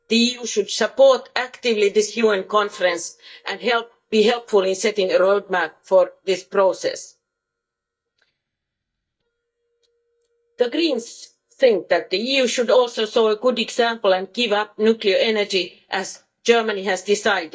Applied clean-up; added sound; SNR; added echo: neural mask model DeepFilterNet 3.